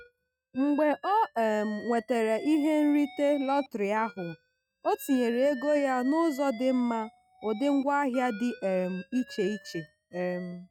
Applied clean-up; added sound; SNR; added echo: neural mask model RNNoise.